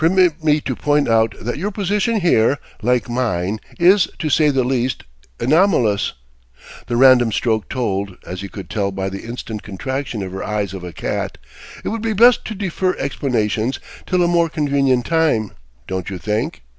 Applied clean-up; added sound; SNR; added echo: none; none; none; none.